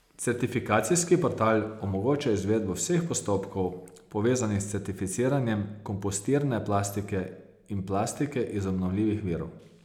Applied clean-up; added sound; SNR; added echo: none; none; none; none.